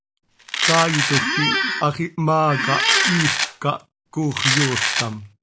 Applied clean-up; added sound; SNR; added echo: none; Squeak + Domestic sounds, home sounds; -1 dB; none.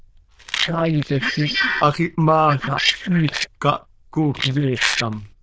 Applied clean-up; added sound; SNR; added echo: neural diffusion model UNIVERSE++.